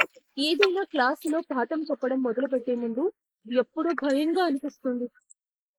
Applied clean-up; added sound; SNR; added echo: neural mask model Resemble Enhance denoiser.